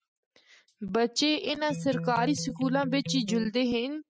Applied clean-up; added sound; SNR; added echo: classical method spectral subtraction.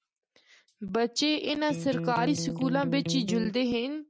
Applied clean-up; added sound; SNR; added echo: none; Electric guitar; 4 dB; none.